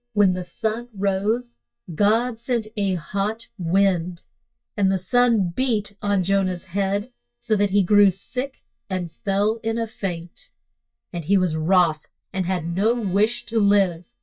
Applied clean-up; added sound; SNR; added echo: neural mask model DeepFilterNet 3.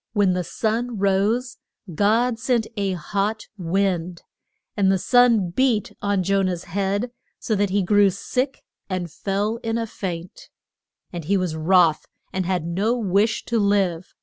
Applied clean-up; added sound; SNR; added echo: none; none; none; none.